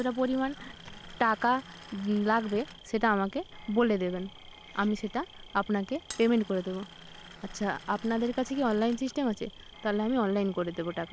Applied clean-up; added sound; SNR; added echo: none; Glass + Insect; 18 dB; none.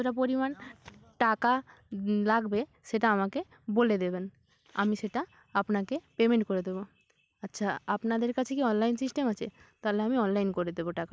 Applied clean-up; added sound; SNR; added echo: none; none; none; none.